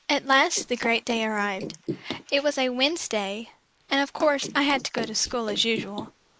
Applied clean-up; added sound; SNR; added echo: neural mask model Resemble Enhance denoiser.